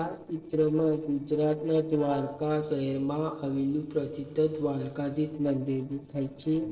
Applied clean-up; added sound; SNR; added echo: neural separator model SepFormer DNS4.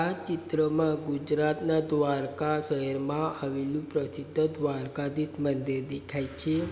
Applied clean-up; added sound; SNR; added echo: none; none; none; none.